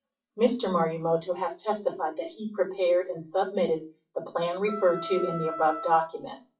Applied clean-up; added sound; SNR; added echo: classical method WPE with log-MMSE.